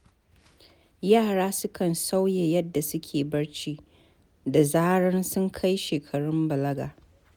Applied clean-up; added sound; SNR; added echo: none; none; none; none.